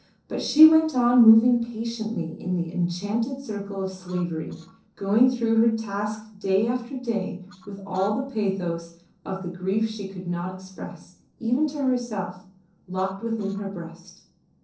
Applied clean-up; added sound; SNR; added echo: neural separator model SepFormer DNS4.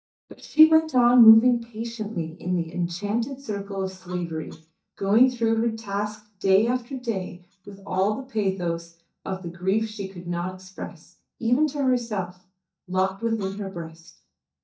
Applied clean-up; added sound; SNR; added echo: neural mask model DeepFilterNet 3.